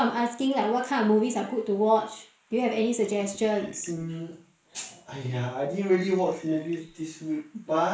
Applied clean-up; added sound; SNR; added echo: neural mask model Resemble Enhance denoiser.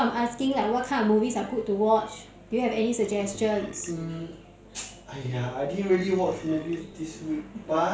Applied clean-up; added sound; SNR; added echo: none; Burping, eructation; 19 dB; none.